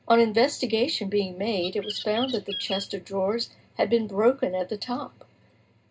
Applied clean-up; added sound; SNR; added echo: none; Bird; 10 dB; reverberation time 0.2 s.